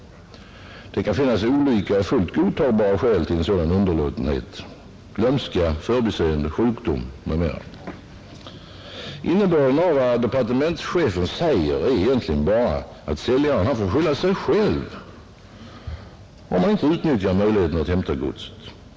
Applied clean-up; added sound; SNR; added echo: none; none; none; none.